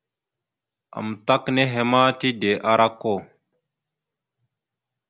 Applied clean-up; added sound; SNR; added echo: none; none; none; none.